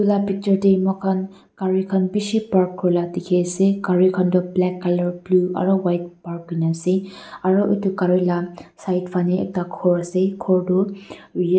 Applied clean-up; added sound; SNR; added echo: none; none; none; none.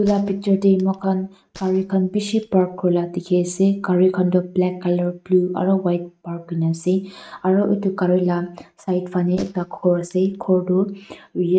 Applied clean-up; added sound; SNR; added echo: neural mask model RNNoise.